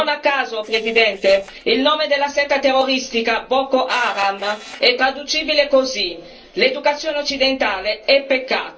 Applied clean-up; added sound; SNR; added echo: neural separator model SepFormer DNS4.